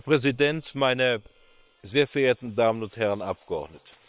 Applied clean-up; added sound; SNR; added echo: neural separator model SepFormer WHAM!.